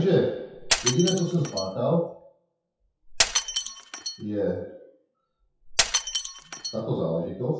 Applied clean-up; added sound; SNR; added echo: classical method WPE with log-MMSE.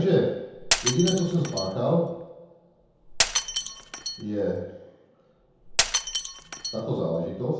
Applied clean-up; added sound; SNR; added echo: none; Shatter; 3 dB; reverberation time 0.9 s.